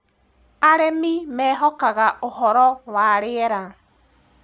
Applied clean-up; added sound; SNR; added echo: none; none; none; none.